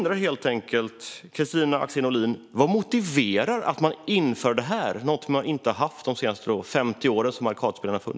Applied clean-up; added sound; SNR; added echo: none; none; none; none.